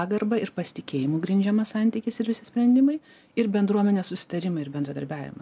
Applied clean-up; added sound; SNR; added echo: none; none; none; none.